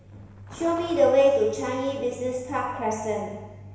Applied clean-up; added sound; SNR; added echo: none; Truck; 18 dB; reverberation time 1.0 s.